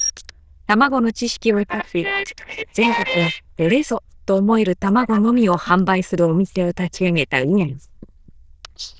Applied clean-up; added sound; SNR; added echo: neural diffusion model UNIVERSE++.